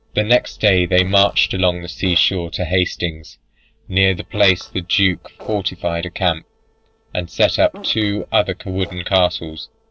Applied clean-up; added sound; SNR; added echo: neural separator model SepFormer DNS4.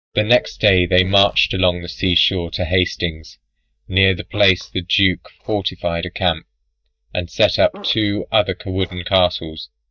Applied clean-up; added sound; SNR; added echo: neural mask model DeepFilterNet 3.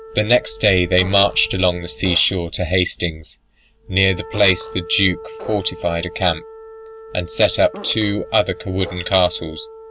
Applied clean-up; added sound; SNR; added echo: none; Fart + Wind instrument, woodwind instrument; 16 dB; none.